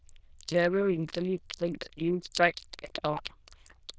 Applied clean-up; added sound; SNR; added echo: neural diffusion model UNIVERSE++.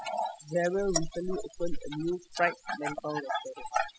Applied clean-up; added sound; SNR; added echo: classical method spectral subtraction.